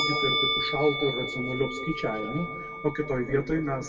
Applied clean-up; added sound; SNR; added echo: none; Musical instrument; 2 dB; reverberation time 1.4 s.